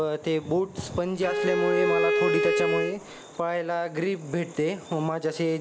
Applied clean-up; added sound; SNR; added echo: none; Bowed string instrument; -2 dB; none.